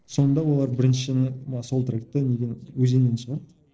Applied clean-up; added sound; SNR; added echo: neural separator model SepFormer DNS4.